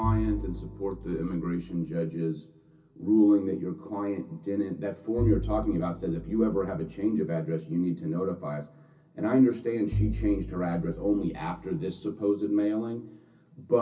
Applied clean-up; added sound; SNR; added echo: none; Bowed string instrument; 8 dB; reverberation time 0.3 s.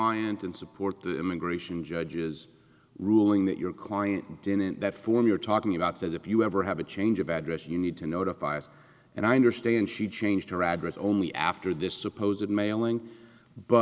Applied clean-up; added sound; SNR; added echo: none; none; none; none.